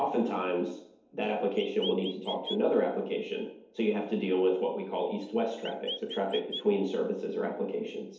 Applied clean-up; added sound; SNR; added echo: none; Chirp, tweet; 10 dB; reverberation time 2.2 s.